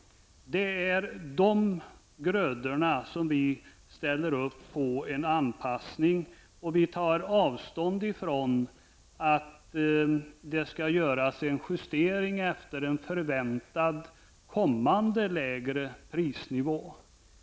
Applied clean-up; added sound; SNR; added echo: none; none; none; none.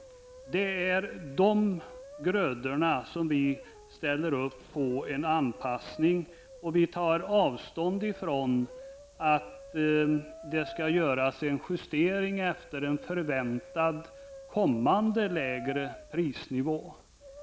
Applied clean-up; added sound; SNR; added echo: none; Brass instrument; 19 dB; none.